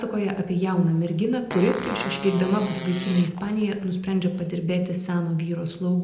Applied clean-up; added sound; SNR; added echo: none; Fart; 11 dB; reverberation time 0.8 s.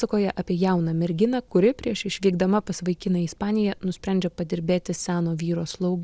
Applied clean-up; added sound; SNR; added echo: none; none; none; none.